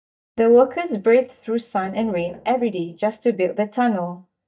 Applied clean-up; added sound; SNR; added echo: neural mask model DeepFilterNet 3.